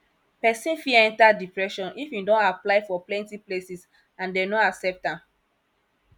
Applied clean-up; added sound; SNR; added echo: none; none; none; none.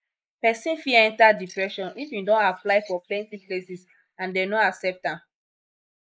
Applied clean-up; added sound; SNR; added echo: neural mask model Resemble Enhance denoiser.